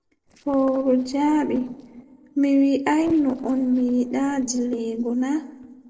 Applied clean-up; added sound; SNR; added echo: neural separator model SepFormer DNS4.